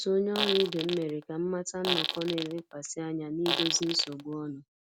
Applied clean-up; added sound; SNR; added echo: none; Fart; 4 dB; none.